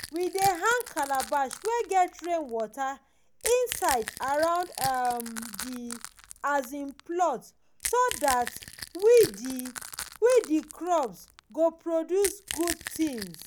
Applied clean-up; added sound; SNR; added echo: none; Crack / Crushing; 12 dB; none.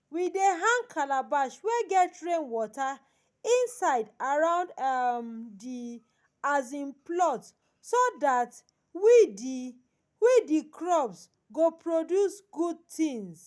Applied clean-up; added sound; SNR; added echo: none; none; none; none.